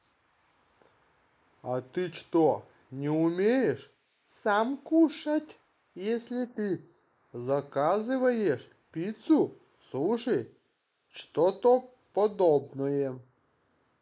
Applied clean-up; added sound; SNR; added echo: neural mask model Resemble Enhance denoiser.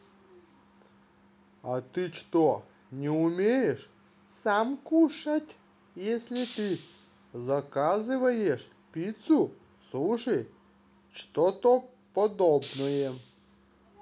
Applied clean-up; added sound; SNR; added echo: none; Hiss; 16 dB; none.